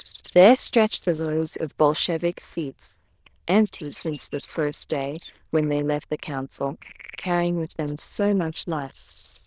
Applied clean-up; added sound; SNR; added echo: neural diffusion model UNIVERSE++.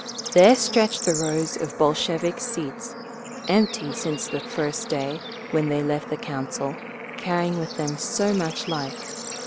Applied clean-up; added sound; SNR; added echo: none; Bird / Insect / Frog; 10 dB; none.